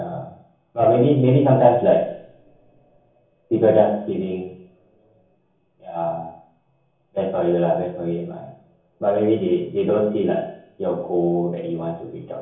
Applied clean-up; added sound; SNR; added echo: none; none; none; reverberation time 0.7 s.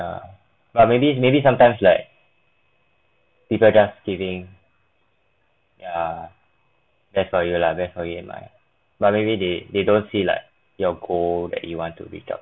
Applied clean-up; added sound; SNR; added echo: none; none; none; none.